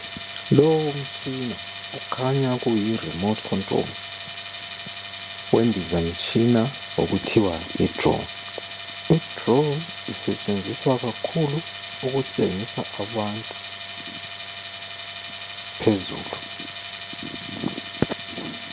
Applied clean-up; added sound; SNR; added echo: none; Tools; 10 dB; none.